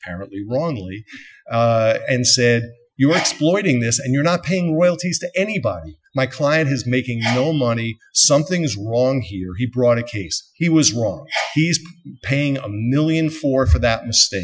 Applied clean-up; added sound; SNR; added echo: classical method Wiener filter.